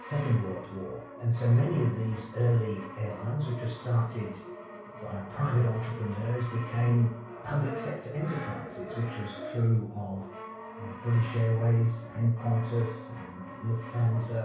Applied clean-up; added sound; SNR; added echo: none; Brass instrument; 14 dB; reverberation time 0.6 s.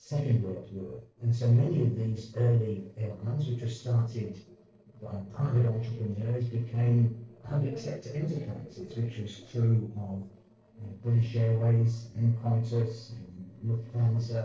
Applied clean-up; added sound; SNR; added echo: neural separator model SepFormer DNS4.